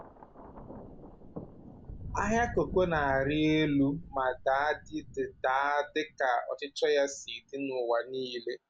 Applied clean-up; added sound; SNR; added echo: none; Thunder; 14 dB; none.